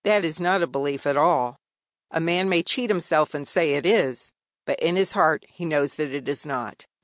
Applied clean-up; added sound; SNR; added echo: none; none; none; none.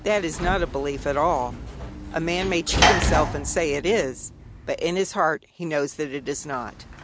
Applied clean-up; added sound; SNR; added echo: none; Sliding door / Slam; 3 dB; none.